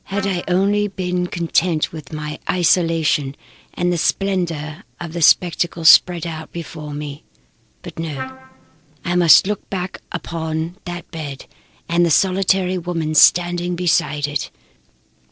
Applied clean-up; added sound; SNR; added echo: neural separator model SepFormer DNS4.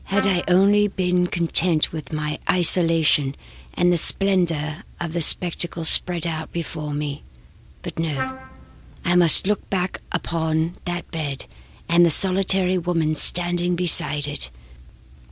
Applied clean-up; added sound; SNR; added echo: none; Trumpet; 12 dB; none.